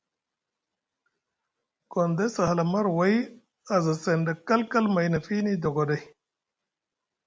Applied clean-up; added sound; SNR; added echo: none; none; none; none.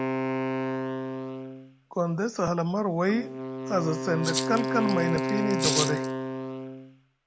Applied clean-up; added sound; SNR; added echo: none; Wind instrument, woodwind instrument + Rattle (instrument); 1 dB; none.